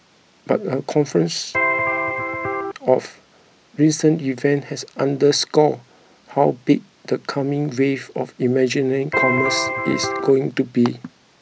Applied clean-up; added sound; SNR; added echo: none; Electric guitar; 1 dB; none.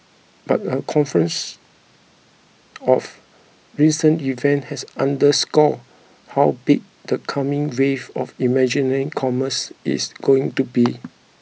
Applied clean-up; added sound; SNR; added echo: none; none; none; none.